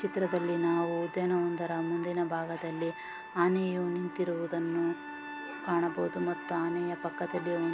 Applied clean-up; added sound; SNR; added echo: none; Trumpet + Wind instrument, woodwind instrument; 12 dB; none.